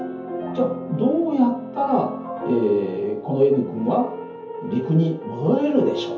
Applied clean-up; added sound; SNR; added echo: none; none; none; reverberation time 0.5 s.